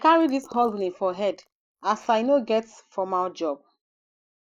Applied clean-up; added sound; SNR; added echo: neural mask model Resemble Enhance denoiser.